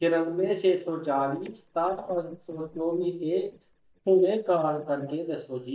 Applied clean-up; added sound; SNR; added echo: neural mask model DeepFilterNet 3.